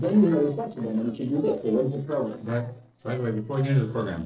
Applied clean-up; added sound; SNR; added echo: neural separator model SepFormer DNS4.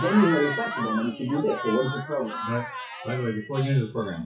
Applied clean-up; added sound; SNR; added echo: classical method WPE with log-MMSE.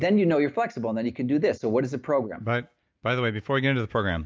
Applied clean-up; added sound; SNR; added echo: none; none; none; none.